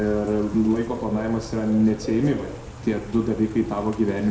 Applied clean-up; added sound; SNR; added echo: none; Bird / Rain; 13 dB; reverberation time 0.6 s.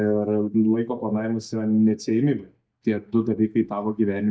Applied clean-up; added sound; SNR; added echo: neural mask model DeepFilterNet 3.